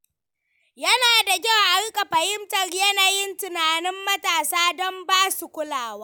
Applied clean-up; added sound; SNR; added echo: none; none; none; none.